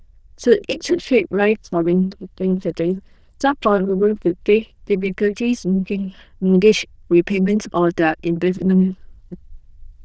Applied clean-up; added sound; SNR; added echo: neural diffusion model UNIVERSE++.